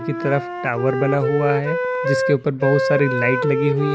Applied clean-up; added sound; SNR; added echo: none; Wind instrument, woodwind instrument; 2 dB; none.